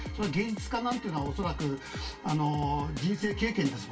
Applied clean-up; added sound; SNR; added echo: none; Drum kit; 9 dB; reverberation time 0.2 s.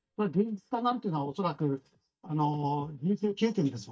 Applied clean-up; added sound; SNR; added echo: neural mask model DeepFilterNet 3.